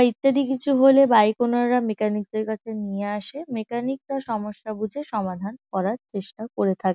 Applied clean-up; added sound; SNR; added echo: none; none; none; none.